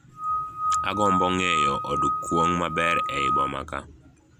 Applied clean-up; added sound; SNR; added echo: none; Screech / Glass; -3 dB; none.